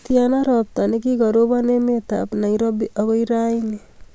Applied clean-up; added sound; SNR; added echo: none; none; none; none.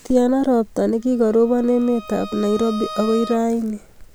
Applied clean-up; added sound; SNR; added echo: none; Bowed string instrument; 17 dB; none.